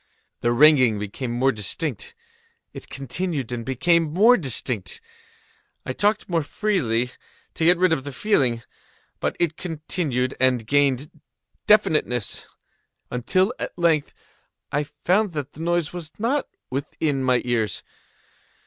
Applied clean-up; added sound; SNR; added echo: none; none; none; none.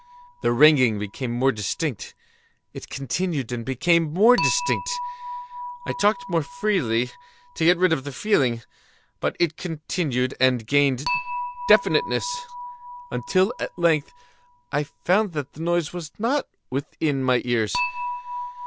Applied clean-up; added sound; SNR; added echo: none; Dishes, pots, and pans / Chink, clink; 11 dB; none.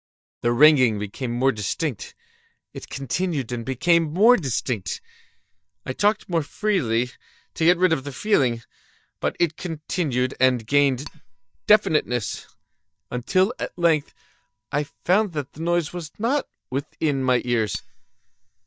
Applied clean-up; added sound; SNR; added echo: neural mask model DeepFilterNet 3.